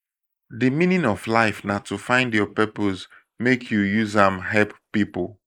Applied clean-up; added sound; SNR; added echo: neural mask model Resemble Enhance denoiser.